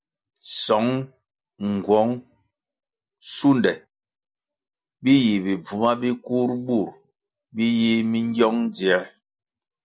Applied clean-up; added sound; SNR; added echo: none; none; none; none.